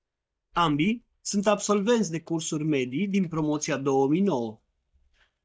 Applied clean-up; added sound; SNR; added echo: neural mask model DeepFilterNet 3.